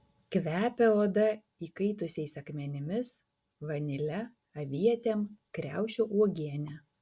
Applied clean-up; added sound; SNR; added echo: none; none; none; none.